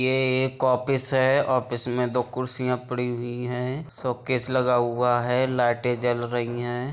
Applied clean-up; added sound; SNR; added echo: none; none; none; none.